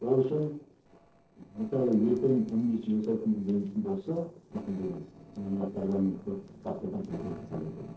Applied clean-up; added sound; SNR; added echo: neural separator model SepFormer DNS4.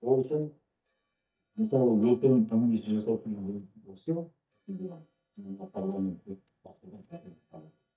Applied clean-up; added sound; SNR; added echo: neural mask model DeepFilterNet 3.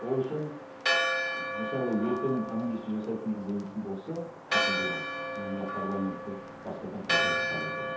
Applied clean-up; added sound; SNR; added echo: none; Church bell; -1 dB; reverberation time 0.6 s.